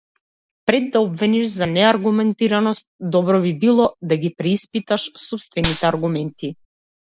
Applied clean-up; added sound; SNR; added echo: none; Gunshot, gunfire; 11 dB; none.